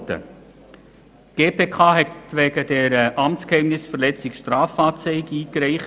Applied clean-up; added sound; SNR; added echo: none; none; none; none.